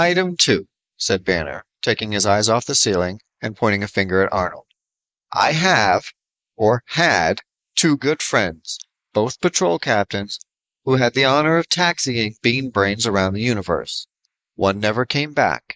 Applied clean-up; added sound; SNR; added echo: neural mask model Resemble Enhance denoiser.